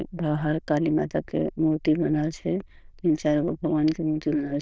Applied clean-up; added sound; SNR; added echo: neural diffusion model UNIVERSE++.